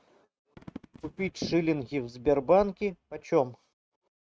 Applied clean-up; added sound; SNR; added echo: neural mask model RNNoise.